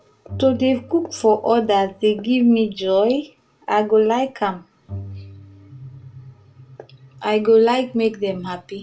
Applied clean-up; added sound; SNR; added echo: none; Bowed string instrument; 20 dB; reverberation time 0.2 s.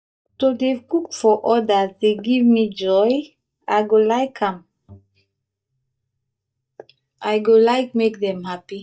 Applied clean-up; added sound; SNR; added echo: neural mask model DeepFilterNet 3.